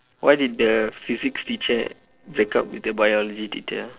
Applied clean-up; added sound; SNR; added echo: neural separator model SepFormer DNS4.